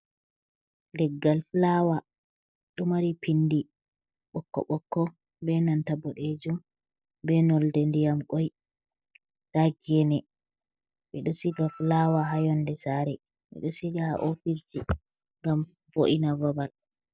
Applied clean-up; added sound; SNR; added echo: neural separator model SepFormer DNS4.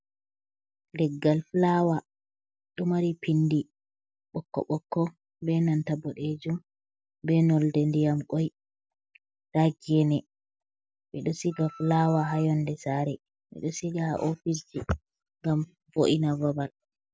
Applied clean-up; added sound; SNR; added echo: none; Wind instrument, woodwind instrument; 20 dB; none.